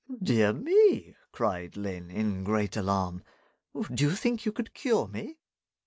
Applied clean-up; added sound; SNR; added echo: none; none; none; none.